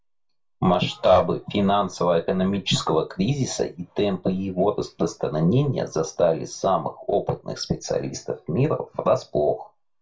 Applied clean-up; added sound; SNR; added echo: none; none; none; reverberation time 0.2 s.